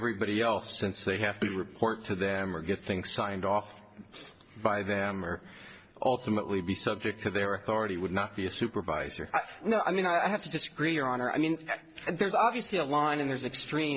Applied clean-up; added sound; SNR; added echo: neural separator model SepFormer DNS4.